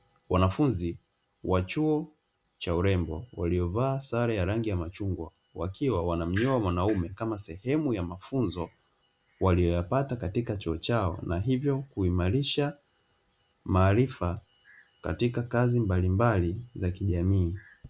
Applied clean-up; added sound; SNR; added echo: none; none; none; none.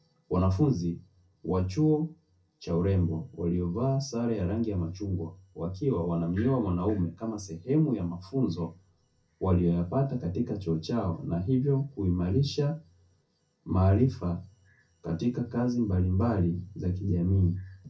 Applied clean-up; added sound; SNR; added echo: none; none; none; reverberation time 0.3 s.